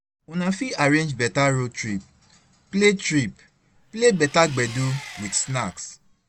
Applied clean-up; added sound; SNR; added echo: none; Engine; 18 dB; none.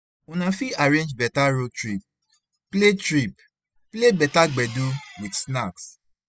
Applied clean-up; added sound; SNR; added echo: classical method spectral subtraction.